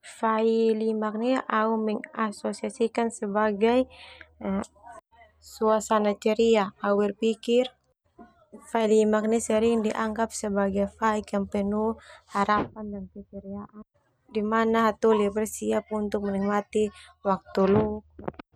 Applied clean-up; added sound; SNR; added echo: none; none; none; none.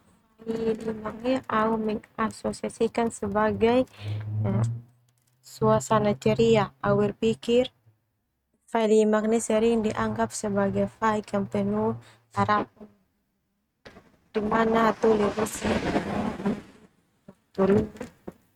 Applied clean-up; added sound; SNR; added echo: neural mask model RNNoise.